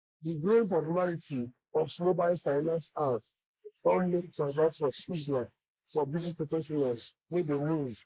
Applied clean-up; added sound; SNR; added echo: neural mask model Resemble Enhance denoiser.